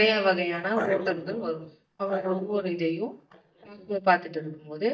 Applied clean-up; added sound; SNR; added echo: neural mask model DeepFilterNet 3.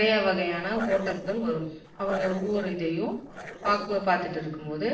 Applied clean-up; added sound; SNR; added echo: neural separator model SepFormer DNS4.